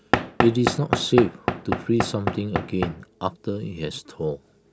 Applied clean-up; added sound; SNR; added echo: none; Knock / Wood; 1 dB; none.